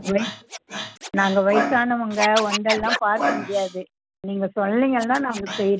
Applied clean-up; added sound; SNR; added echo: none; Scratching (performance technique); 7 dB; none.